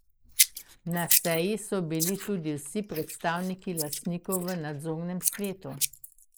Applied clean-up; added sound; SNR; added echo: neural mask model Resemble Enhance denoiser.